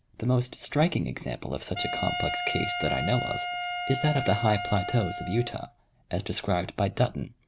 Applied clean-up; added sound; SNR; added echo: none; Wind instrument, woodwind instrument; 7 dB; none.